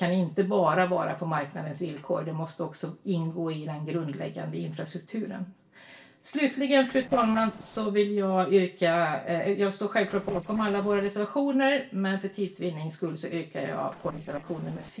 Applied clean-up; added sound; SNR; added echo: neural separator model SepFormer DNS4.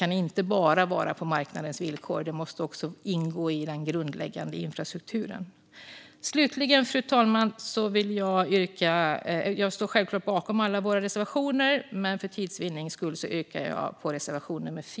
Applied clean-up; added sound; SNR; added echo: none; none; none; none.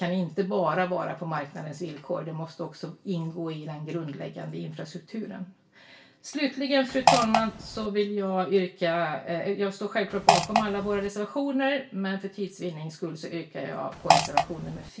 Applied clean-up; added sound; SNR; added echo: none; Fart; -4 dB; reverberation time 0.2 s.